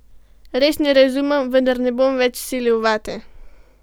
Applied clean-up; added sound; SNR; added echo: none; none; none; none.